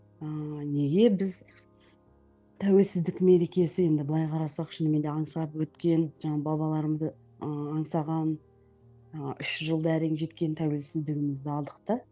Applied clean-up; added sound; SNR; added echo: none; none; none; none.